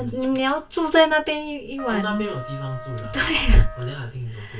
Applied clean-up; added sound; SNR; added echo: none; Trumpet; 16 dB; reverberation time 0.1 s.